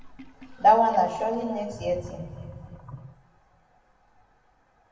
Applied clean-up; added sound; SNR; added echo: none; Sink (filling or washing); 18 dB; reverberation time 2.0 s.